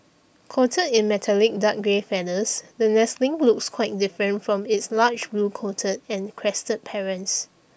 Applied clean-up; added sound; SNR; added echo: none; none; none; none.